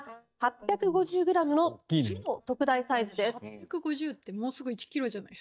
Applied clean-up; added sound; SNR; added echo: neural mask model DeepFilterNet 3.